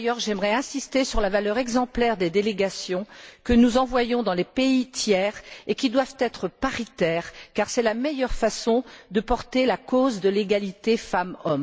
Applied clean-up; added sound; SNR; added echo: none; none; none; none.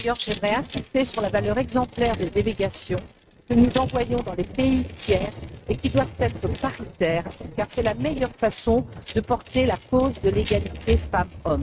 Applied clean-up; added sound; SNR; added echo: neural mask model RNNoise.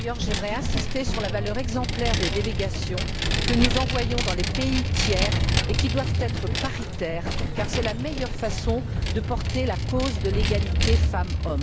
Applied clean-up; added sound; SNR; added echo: none; Vehicle; -5 dB; none.